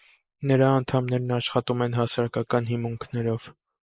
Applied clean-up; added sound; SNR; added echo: neural mask model Resemble Enhance denoiser.